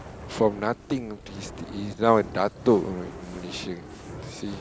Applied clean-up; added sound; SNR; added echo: none; Fire; 14 dB; none.